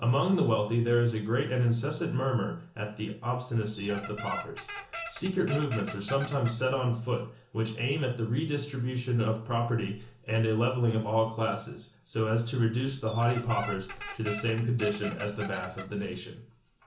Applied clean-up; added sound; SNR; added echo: none; Squeak; 9 dB; reverberation time 0.8 s.